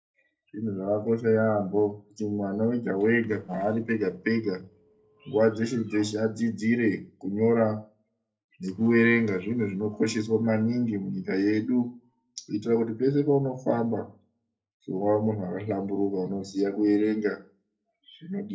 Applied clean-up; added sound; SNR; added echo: neural separator model SepFormer DNS4.